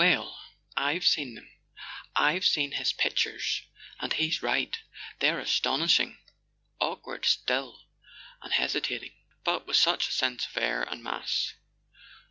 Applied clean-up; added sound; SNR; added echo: none; none; none; none.